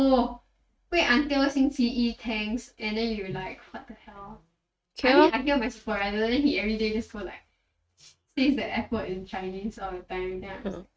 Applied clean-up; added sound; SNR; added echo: neural mask model RNNoise.